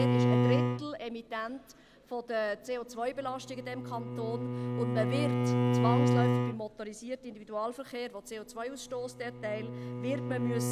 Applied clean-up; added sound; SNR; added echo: none; Bowed string instrument; -5 dB; none.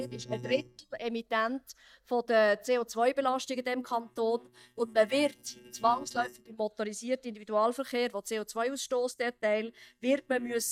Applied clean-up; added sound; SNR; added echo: neural mask model DeepFilterNet 3.